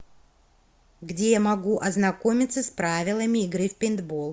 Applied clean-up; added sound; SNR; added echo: none; none; none; none.